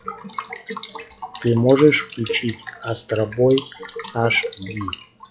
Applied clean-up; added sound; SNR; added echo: classical method log-MMSE.